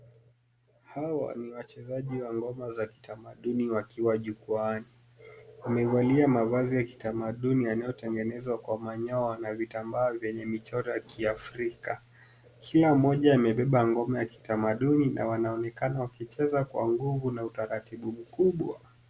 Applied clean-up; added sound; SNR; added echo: none; none; none; none.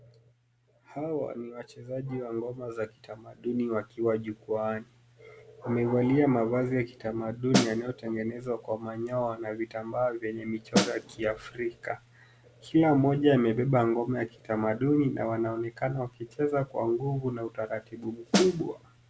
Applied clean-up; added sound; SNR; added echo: none; Snare drum; -1 dB; none.